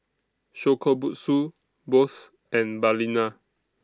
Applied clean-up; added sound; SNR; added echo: none; none; none; none.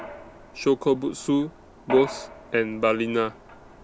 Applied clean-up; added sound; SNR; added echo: none; Mechanisms; 14 dB; none.